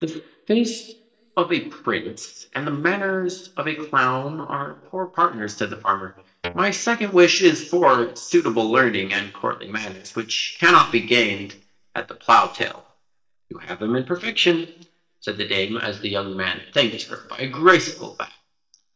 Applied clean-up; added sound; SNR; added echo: neural mask model DeepFilterNet 3.